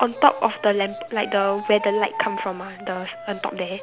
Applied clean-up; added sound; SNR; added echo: none; Wind instrument, woodwind instrument; 12 dB; none.